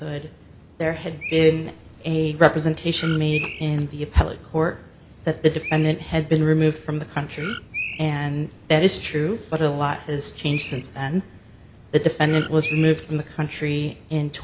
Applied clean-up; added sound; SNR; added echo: none; Bird; 14 dB; none.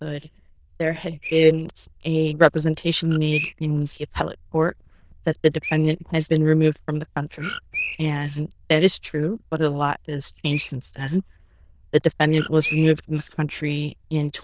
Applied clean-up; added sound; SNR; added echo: neural diffusion model UNIVERSE++.